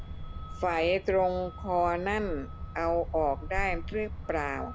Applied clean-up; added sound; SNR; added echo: none; Truck; 8 dB; none.